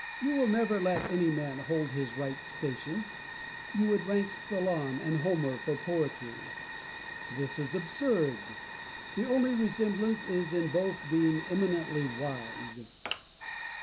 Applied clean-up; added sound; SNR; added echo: none; Fire; 9 dB; none.